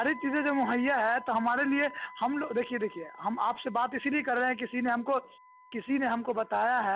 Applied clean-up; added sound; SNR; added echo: none; Wind instrument, woodwind instrument; 19 dB; none.